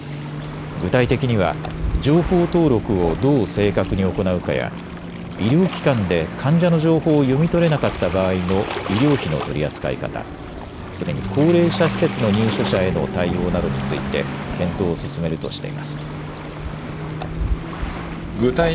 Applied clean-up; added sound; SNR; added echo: none; Waves, surf; 7 dB; none.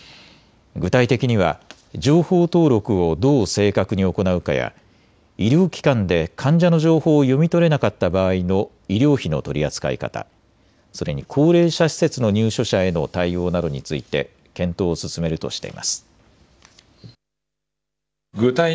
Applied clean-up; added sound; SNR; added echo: none; none; none; none.